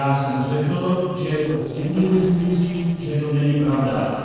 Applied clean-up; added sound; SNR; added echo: neural separator model SepFormer DNS4.